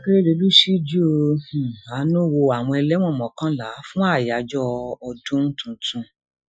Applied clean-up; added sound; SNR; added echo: classical method Wiener filter.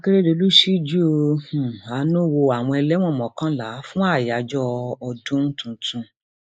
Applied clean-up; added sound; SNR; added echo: neural mask model Resemble Enhance denoiser.